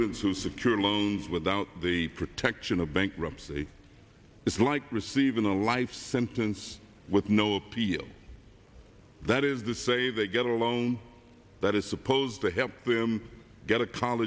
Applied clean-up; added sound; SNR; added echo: none; none; none; none.